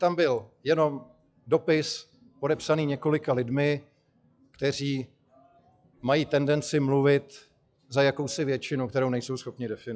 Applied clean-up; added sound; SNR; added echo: classical method log-MMSE.